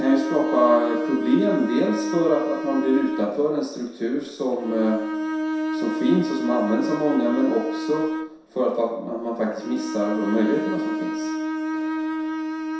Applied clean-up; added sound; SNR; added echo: none; Bowed string instrument; 4 dB; reverberation time 0.7 s.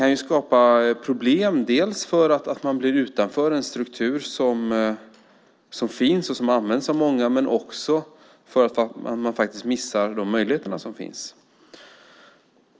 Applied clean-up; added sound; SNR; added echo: none; none; none; none.